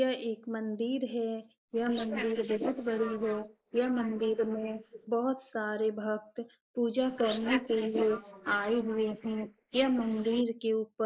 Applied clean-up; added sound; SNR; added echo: neural mask model Resemble Enhance denoiser.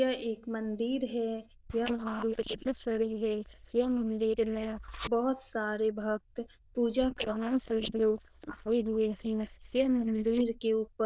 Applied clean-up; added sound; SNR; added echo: neural diffusion model UNIVERSE++.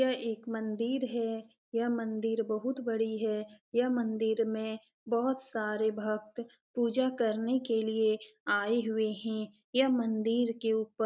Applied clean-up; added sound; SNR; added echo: none; none; none; none.